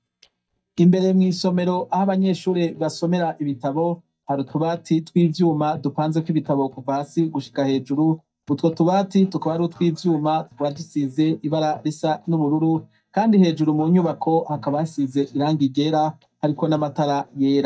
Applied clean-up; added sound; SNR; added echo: neural mask model DeepFilterNet 3.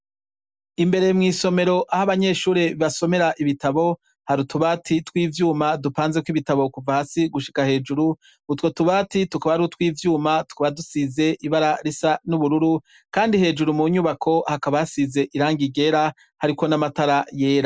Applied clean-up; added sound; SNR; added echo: none; none; none; none.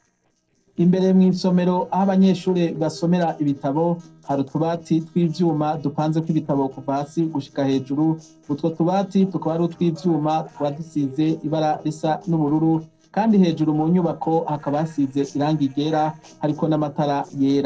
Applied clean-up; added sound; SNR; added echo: neural separator model SepFormer DNS4.